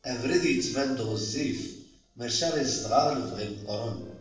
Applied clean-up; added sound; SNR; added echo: neural separator model SepFormer DNS4.